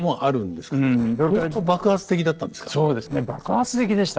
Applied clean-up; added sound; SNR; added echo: neural separator model SepFormer DNS4.